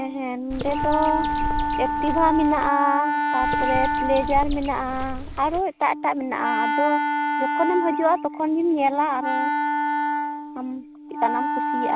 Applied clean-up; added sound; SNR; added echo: none; Wind instrument, woodwind instrument + Bird; 1 dB; none.